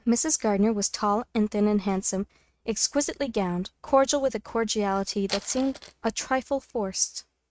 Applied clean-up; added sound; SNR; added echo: neural mask model RNNoise.